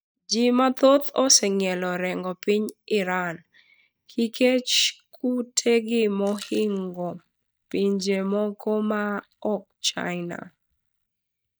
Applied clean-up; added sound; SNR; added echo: neural mask model DeepFilterNet 3.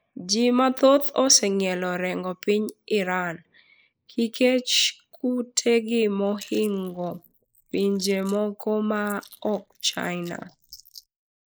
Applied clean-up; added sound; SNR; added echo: neural mask model Resemble Enhance denoiser.